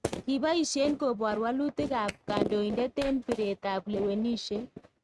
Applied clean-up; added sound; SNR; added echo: neural mask model RNNoise.